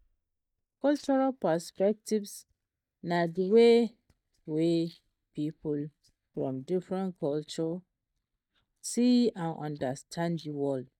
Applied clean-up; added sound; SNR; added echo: neural mask model DeepFilterNet 3.